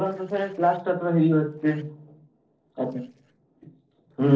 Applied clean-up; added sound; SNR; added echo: neural separator model SepFormer DNS4.